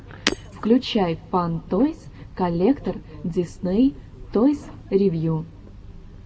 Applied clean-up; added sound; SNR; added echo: none; Shatter; 9 dB; reverberation time 1.1 s.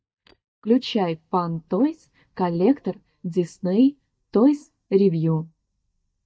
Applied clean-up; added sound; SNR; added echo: neural mask model DeepFilterNet 3.